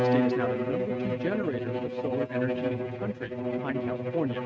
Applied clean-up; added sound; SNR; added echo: neural mask model RNNoise.